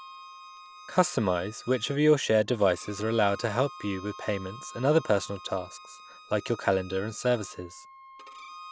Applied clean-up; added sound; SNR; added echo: none; Bowed string instrument + Wind instrument, woodwind instrument; 18 dB; none.